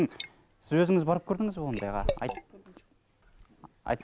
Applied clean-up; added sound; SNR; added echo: none; Liquid; 8 dB; none.